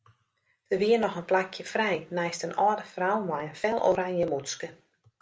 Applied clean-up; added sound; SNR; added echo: none; none; none; none.